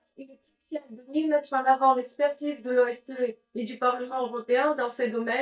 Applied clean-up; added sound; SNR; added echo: neural mask model DeepFilterNet 3.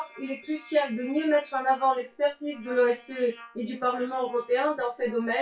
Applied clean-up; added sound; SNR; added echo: classical method WPE with log-MMSE.